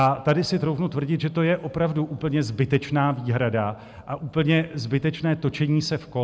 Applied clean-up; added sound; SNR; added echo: none; none; none; none.